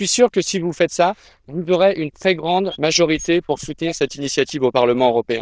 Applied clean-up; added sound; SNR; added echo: neural diffusion model UNIVERSE++.